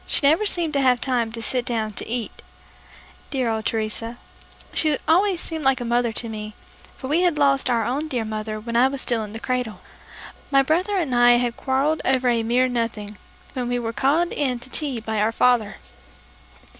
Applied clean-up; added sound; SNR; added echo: none; none; none; none.